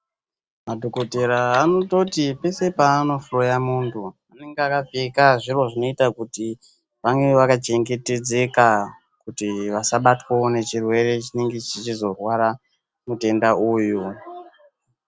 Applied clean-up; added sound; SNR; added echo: none; none; none; none.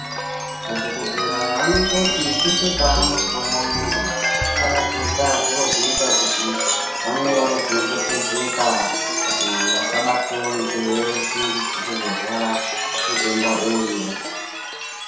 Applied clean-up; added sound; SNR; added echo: none; Chime; -3 dB; reverberation time 0.7 s.